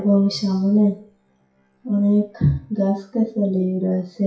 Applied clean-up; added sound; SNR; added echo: classical method WPE with log-MMSE.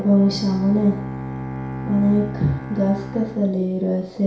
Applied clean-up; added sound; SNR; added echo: none; Bowed string instrument; 10 dB; reverberation time 0.6 s.